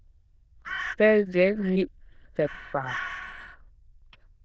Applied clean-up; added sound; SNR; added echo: neural diffusion model UNIVERSE++.